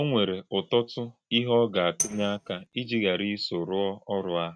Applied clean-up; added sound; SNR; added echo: neural mask model RNNoise.